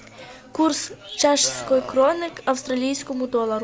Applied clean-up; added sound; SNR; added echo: none; Burping, eructation; 12 dB; none.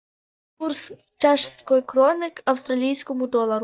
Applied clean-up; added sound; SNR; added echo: neural mask model DeepFilterNet 3.